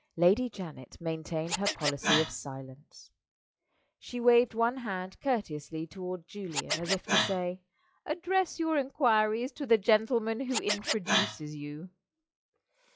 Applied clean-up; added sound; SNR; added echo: classical method log-MMSE.